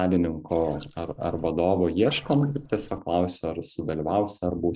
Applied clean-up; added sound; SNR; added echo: neural mask model Resemble Enhance denoiser.